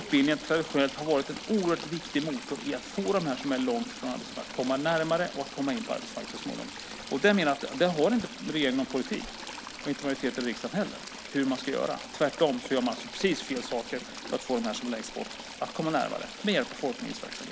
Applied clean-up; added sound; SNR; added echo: none; Stream / Trickle, dribble; 12 dB; none.